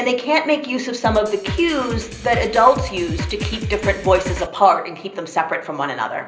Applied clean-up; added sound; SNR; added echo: none; Drum kit; 7 dB; reverberation time 0.5 s.